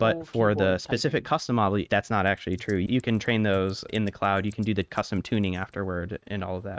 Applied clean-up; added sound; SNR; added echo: neural mask model RNNoise.